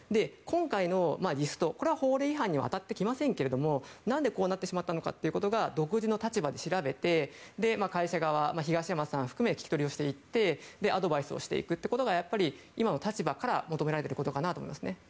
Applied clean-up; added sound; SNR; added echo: none; none; none; none.